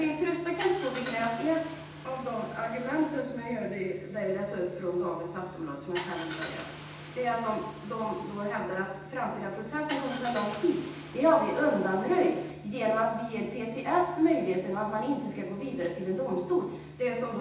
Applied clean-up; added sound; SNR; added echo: none; Car; 13 dB; reverberation time 0.9 s.